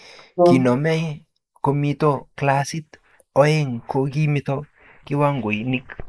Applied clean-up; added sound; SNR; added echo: neural mask model Resemble Enhance denoiser.